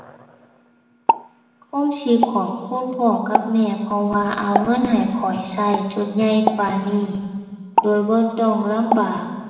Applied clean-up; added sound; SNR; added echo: none; Explosion; 7 dB; reverberation time 1.6 s.